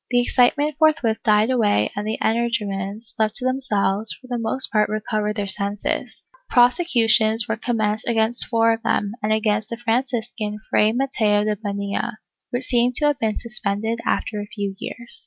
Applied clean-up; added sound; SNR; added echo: none; none; none; none.